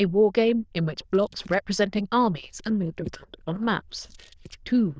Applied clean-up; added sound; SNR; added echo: neural diffusion model UNIVERSE++.